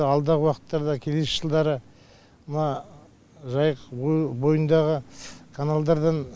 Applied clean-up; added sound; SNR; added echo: none; none; none; none.